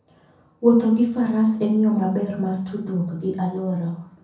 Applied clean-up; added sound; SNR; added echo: none; none; none; reverberation time 0.5 s.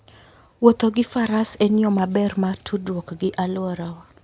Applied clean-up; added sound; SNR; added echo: none; none; none; none.